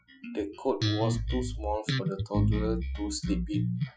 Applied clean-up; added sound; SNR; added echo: classical method Wiener filter.